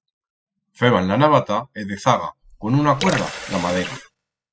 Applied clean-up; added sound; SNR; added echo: classical method spectral subtraction.